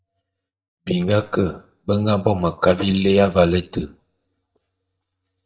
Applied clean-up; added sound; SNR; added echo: neural mask model DeepFilterNet 3.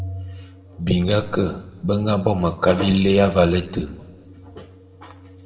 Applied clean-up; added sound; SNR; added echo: none; Organ; 18 dB; reverberation time 1.4 s.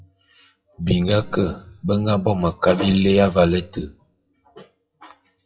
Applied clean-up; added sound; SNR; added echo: classical method WPE with log-MMSE.